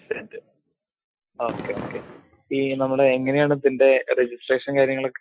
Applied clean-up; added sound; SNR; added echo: classical method Wiener filter.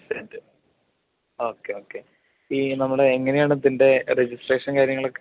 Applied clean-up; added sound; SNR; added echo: none; none; none; none.